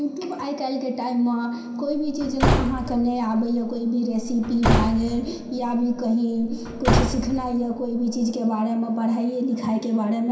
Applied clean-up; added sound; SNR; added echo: none; Slam / Wood; 3 dB; reverberation time 0.5 s.